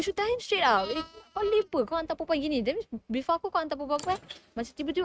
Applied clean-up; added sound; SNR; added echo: neural mask model RNNoise.